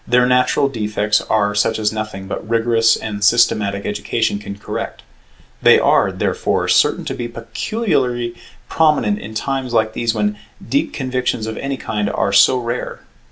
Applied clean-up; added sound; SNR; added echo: none; none; none; none.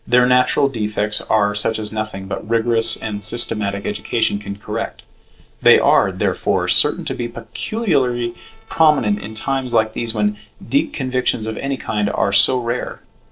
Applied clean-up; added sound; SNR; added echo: neural separator model SepFormer DNS4.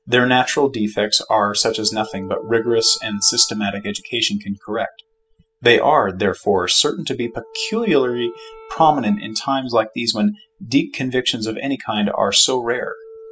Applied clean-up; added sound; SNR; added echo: classical method spectral subtraction.